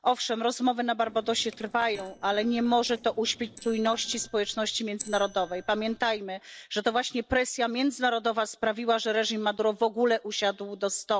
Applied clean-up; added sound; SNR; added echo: neural separator model SepFormer DNS4.